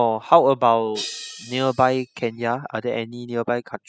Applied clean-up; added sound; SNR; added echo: classical method spectral subtraction.